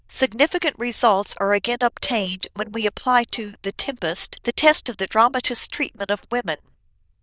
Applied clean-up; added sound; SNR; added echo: neural diffusion model UNIVERSE++.